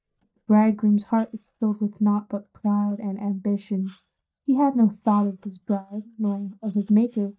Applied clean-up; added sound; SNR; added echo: neural mask model DeepFilterNet 3.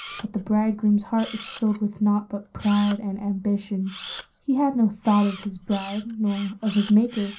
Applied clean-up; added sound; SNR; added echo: none; Camera; 16 dB; reverberation time 0.3 s.